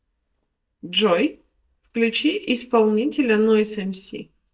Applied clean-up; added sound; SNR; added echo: neural mask model DeepFilterNet 3.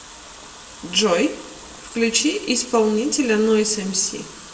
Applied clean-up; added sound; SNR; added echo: none; Water tap, faucet; 20 dB; reverberation time 0.7 s.